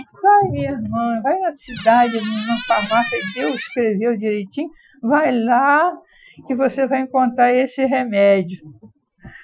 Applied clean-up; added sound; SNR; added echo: classical method Wiener filter.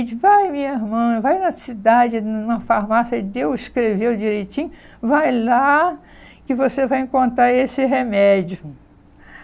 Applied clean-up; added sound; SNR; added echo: none; none; none; none.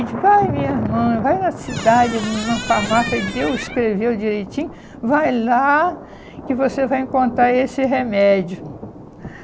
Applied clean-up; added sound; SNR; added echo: none; Squeak + Thunder; 10 dB; none.